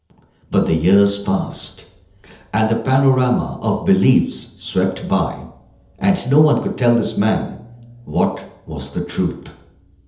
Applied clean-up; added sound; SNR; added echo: none; none; none; reverberation time 0.8 s.